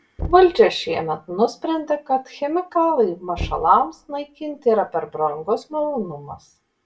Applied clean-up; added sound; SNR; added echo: none; Knock; 15 dB; reverberation time 0.2 s.